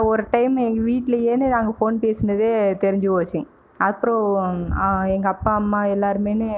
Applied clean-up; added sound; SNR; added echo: none; none; none; none.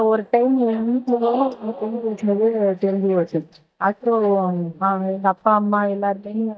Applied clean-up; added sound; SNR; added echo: neural mask model DeepFilterNet 3.